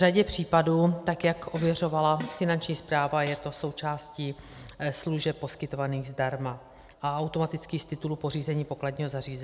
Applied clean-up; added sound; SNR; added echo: none; Fart; 17 dB; none.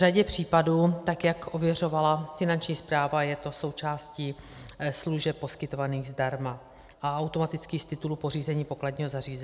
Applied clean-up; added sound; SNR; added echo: none; none; none; none.